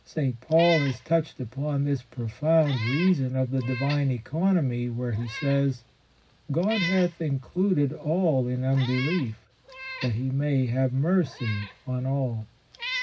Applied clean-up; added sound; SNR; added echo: none; Meow; 14 dB; reverberation time 0.4 s.